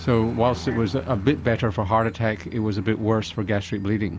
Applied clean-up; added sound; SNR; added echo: none; Aircraft; 15 dB; none.